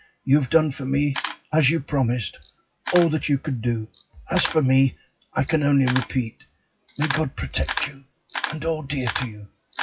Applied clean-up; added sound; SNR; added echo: classical method WPE with log-MMSE.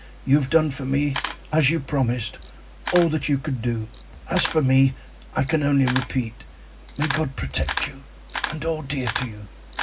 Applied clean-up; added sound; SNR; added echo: none; Camera; 11 dB; reverberation time 0.4 s.